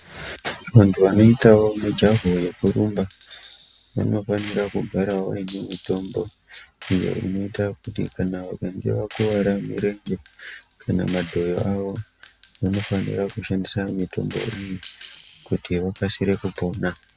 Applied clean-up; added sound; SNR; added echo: none; Gunshot, gunfire; 17 dB; none.